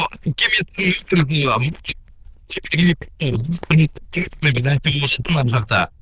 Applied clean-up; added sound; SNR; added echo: neural diffusion model UNIVERSE++.